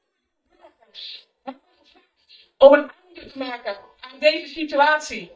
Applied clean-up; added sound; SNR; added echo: neural mask model DeepFilterNet 3.